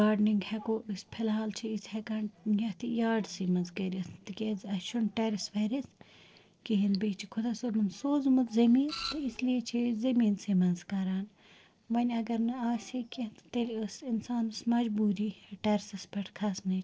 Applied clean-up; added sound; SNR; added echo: neural separator model SepFormer DNS4.